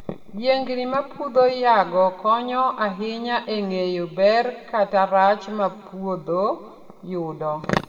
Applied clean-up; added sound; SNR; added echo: none; none; none; reverberation time 1.1 s.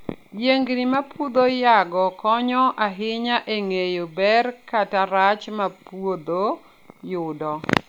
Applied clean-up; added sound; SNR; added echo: none; none; none; none.